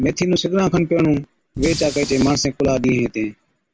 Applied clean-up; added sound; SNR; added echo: none; Fire; 11 dB; none.